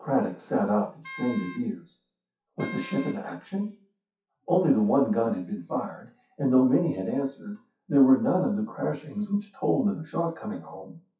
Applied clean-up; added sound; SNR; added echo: classical method WPE with log-MMSE.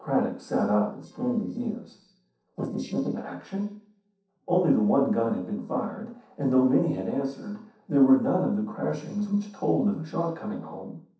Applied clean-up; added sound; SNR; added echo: neural separator model SepFormer DNS4.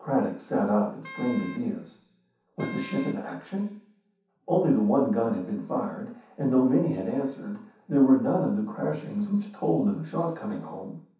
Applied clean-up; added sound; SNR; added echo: none; Wind instrument, woodwind instrument; 18 dB; reverberation time 0.7 s.